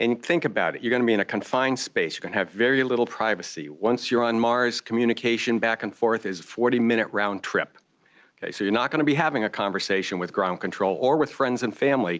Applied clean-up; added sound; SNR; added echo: none; none; none; none.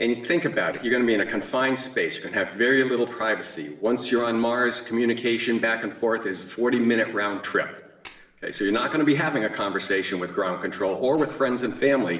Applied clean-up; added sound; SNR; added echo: neural separator model SepFormer DNS4.